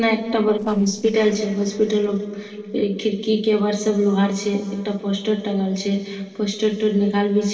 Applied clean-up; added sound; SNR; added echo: neural separator model SepFormer DNS4.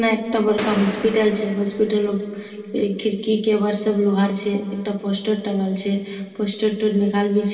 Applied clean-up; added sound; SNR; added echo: none; Gunshot, gunfire; 12 dB; reverberation time 2.5 s.